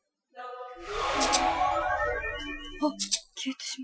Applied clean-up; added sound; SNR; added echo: classical method Wiener filter.